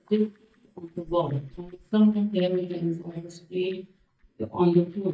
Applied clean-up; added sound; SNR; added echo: neural mask model DeepFilterNet 3.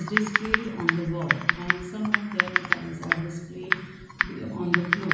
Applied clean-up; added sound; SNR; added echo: none; Typing; -3 dB; reverberation time 1.0 s.